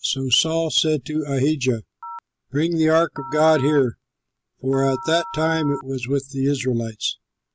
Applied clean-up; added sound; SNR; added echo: none; Telephone; 14 dB; none.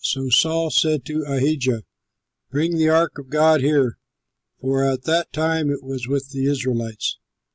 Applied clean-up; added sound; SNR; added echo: none; none; none; none.